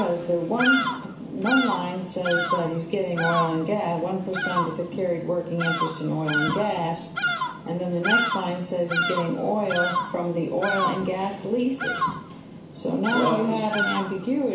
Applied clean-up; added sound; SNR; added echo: none; Bird vocalization, bird call, bird song; 3 dB; reverberation time 0.4 s.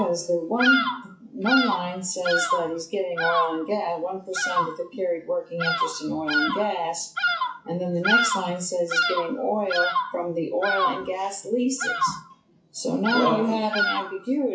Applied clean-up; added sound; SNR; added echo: classical method WPE with log-MMSE.